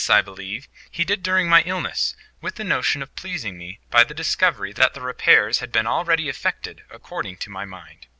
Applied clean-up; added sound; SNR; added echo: none; none; none; none.